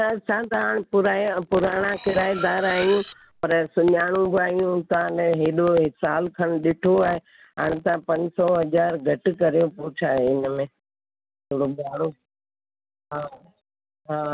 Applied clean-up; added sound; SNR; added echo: none; Cutlery, silverware; 12 dB; none.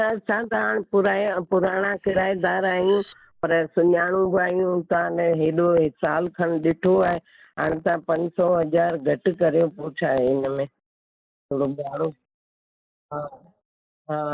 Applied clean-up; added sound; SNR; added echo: neural mask model Resemble Enhance denoiser.